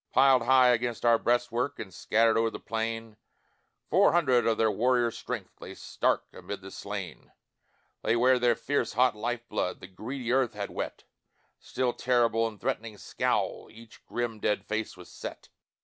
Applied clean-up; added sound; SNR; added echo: none; none; none; none.